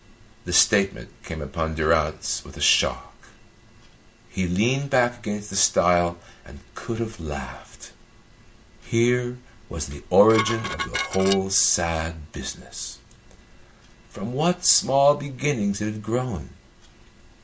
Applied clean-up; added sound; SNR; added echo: none; Dishes, pots, and pans; 6 dB; none.